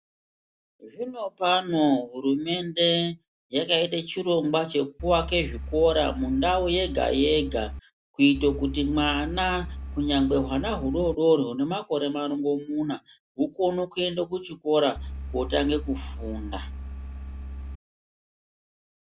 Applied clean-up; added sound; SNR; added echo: none; Engine; 9 dB; none.